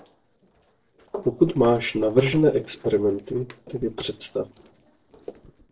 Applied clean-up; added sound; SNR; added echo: neural separator model SepFormer DNS4.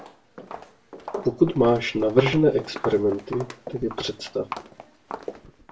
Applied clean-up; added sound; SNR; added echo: none; Walk, footsteps; 13 dB; reverberation time 0.2 s.